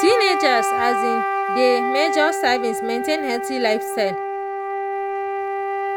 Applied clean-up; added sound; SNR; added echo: none; Wind instrument, woodwind instrument; 0 dB; none.